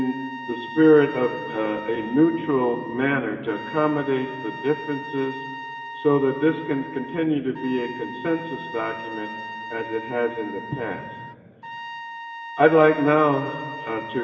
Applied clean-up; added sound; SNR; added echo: none; Trumpet; 12 dB; reverberation time 2.7 s.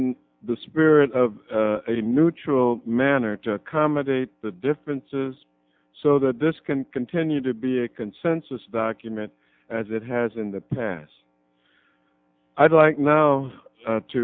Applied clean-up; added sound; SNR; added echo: none; none; none; none.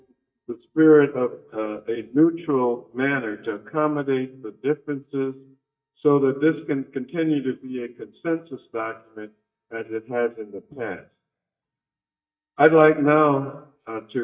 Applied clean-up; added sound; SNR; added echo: neural mask model DeepFilterNet 3.